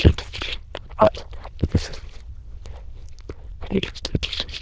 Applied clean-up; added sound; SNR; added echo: neural diffusion model UNIVERSE++.